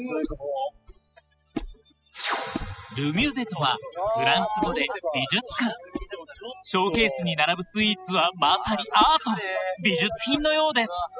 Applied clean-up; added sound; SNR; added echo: classical method spectral subtraction.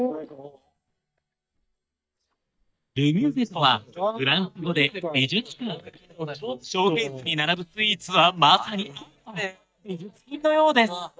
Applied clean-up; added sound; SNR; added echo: neural mask model DeepFilterNet 3.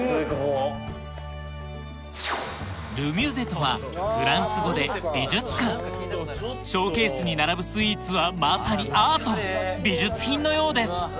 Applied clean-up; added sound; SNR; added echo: none; none; none; none.